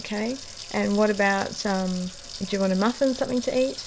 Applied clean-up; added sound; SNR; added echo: none; Sink (filling or washing) / Water tap, faucet; 14 dB; none.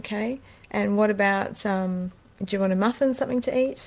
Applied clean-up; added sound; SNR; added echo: none; none; none; none.